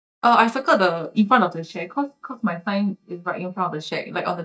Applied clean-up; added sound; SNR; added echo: neural mask model DeepFilterNet 3.